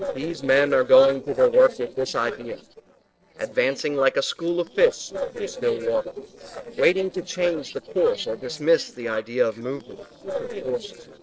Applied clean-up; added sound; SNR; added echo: neural separator model SepFormer DNS4.